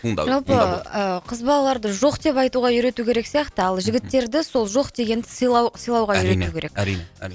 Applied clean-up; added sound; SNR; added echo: none; none; none; none.